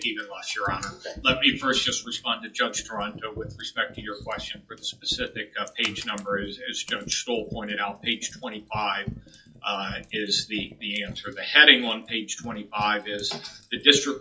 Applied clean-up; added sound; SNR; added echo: classical method WPE with log-MMSE.